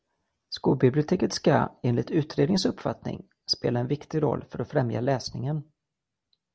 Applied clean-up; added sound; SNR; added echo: none; none; none; none.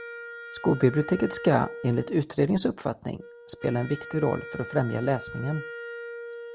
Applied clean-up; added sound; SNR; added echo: none; Wind instrument, woodwind instrument; 13 dB; none.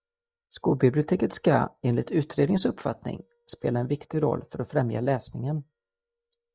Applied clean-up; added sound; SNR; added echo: neural mask model DeepFilterNet 3.